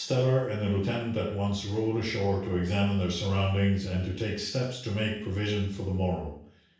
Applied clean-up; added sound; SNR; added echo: none; none; none; reverberation time 0.7 s.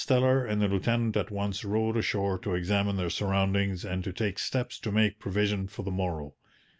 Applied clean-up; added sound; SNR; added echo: none; none; none; none.